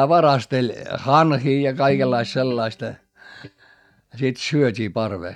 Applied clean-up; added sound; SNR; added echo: neural mask model DeepFilterNet 3.